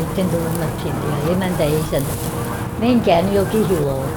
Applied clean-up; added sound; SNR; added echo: none; Wind; 5 dB; none.